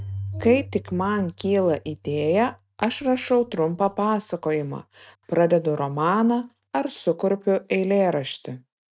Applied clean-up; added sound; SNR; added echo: neural mask model RNNoise.